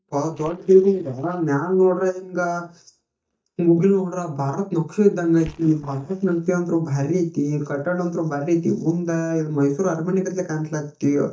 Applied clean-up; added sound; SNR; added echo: neural mask model DeepFilterNet 3.